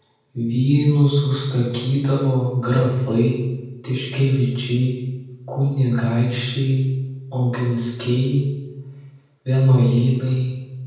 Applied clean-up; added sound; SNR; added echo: none; none; none; reverberation time 1.2 s.